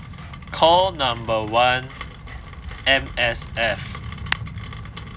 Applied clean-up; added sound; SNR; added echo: none; Rain; 11 dB; none.